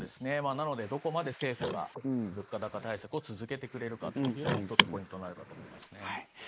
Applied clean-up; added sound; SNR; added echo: neural mask model Resemble Enhance denoiser.